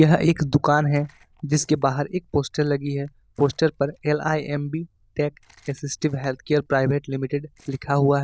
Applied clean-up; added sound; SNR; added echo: neural separator model SepFormer DNS4.